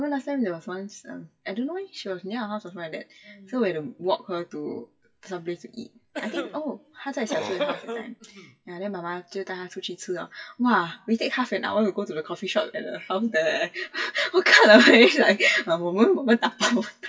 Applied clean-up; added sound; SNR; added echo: classical method WPE with log-MMSE.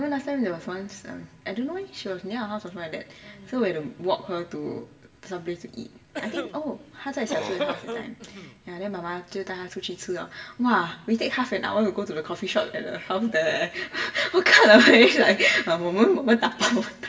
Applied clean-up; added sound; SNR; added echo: none; Cough; 11 dB; reverberation time 0.7 s.